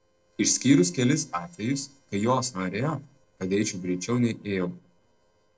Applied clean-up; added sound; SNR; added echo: neural separator model SepFormer DNS4.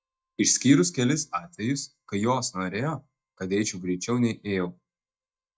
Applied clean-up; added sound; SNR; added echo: neural mask model DeepFilterNet 3.